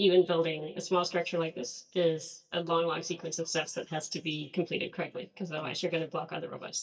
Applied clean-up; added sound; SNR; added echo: neural mask model DeepFilterNet 3.